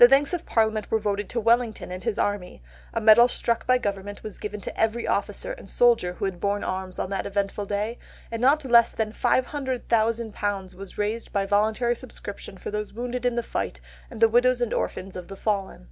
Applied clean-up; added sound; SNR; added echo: none; none; none; none.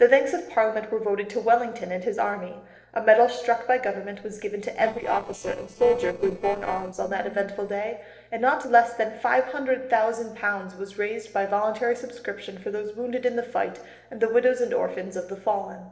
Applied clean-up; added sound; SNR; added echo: neural separator model SepFormer DNS4.